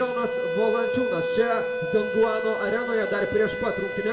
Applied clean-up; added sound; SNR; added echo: none; Wind instrument, woodwind instrument; 2 dB; reverberation time 1.2 s.